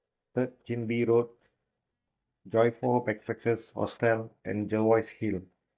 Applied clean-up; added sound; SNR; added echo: neural mask model DeepFilterNet 3.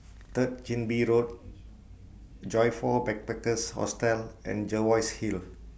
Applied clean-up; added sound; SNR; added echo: none; none; none; none.